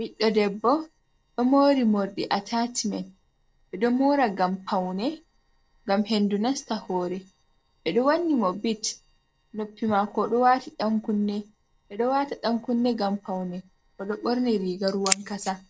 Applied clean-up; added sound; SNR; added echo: neural separator model SepFormer DNS4.